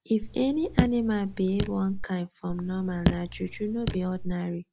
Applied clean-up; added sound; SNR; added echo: none; Raindrop / Drip; 3 dB; none.